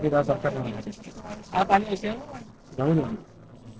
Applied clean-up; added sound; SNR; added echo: neural separator model SepFormer DNS4.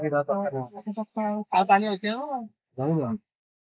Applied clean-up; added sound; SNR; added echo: neural mask model Resemble Enhance denoiser.